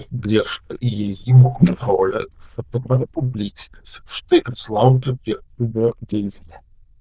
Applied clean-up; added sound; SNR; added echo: neural diffusion model UNIVERSE++.